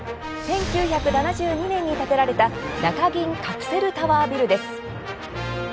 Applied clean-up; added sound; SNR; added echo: none; none; none; none.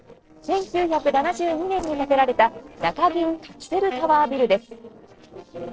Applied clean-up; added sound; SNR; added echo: neural separator model SepFormer DNS4.